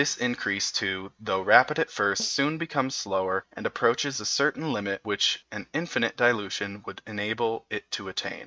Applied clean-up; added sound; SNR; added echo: neural mask model RNNoise.